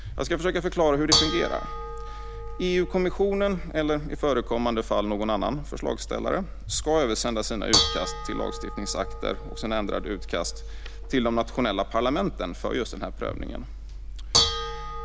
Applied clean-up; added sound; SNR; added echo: none; Dishes, pots, and pans / Bell; 4 dB; none.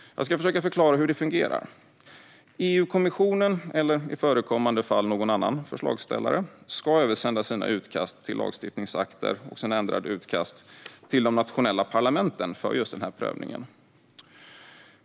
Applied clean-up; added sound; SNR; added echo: none; none; none; none.